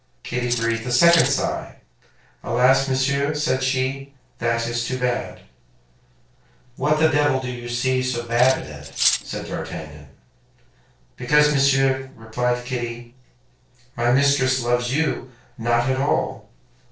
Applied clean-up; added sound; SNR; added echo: neural separator model SepFormer DNS4.